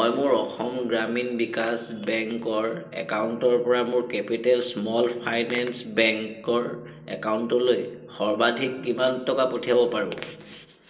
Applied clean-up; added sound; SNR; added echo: none; none; none; reverberation time 0.2 s.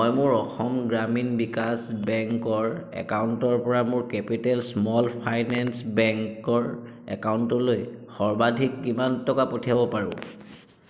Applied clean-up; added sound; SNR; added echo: none; none; none; none.